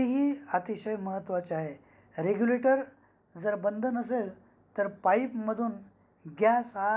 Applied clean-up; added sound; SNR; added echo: none; none; none; none.